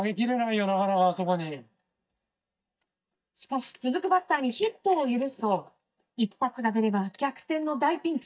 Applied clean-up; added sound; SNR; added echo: neural mask model DeepFilterNet 3.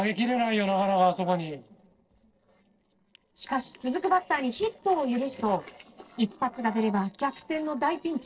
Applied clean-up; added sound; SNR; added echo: neural separator model SepFormer DNS4.